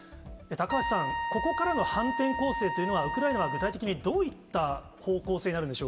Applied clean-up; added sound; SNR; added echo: none; Trumpet; 3 dB; none.